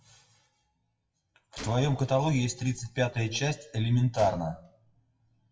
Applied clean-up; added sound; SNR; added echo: classical method WPE with log-MMSE.